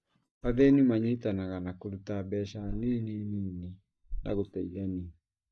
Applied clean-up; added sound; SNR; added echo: neural mask model DeepFilterNet 3.